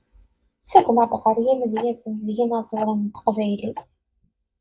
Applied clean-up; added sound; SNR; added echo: neural mask model DeepFilterNet 3.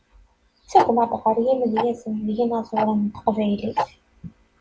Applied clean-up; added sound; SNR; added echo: none; Tick-tock; 8 dB; none.